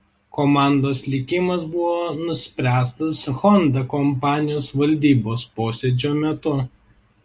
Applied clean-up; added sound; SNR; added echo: none; none; none; none.